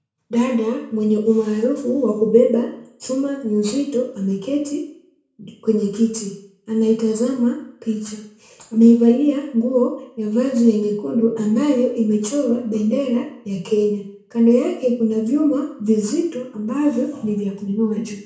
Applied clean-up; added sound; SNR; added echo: none; none; none; reverberation time 0.6 s.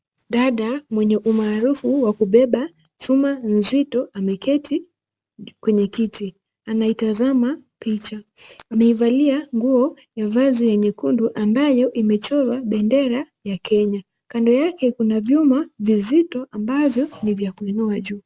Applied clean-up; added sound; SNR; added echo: none; none; none; none.